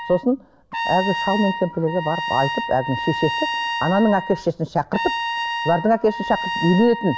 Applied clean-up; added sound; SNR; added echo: none; Trumpet; 6 dB; none.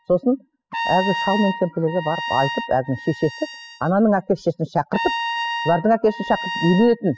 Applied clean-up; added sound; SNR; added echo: classical method spectral subtraction.